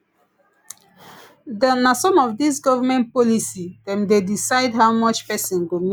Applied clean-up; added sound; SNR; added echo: none; none; none; none.